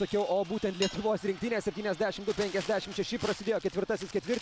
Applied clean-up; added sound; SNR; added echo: none; Crumpling, crinkling + Cutlery, silverware / Dishes, pots, and pans; 15 dB; none.